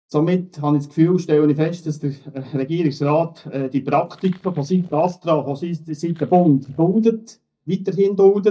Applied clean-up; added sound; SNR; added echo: neural mask model DeepFilterNet 3.